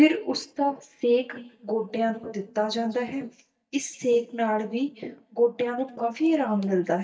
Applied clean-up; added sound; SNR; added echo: neural mask model DeepFilterNet 3.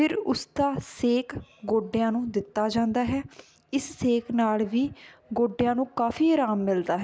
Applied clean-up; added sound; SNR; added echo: none; none; none; none.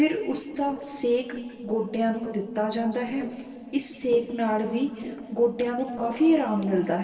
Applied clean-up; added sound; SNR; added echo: neural separator model SepFormer DNS4.